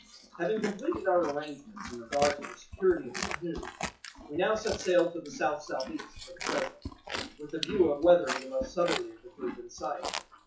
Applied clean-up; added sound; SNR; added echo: classical method WPE with log-MMSE.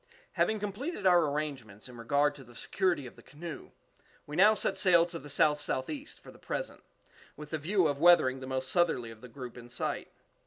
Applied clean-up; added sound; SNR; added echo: none; none; none; none.